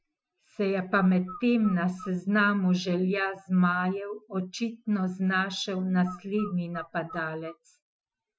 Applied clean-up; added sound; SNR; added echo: classical method Wiener filter.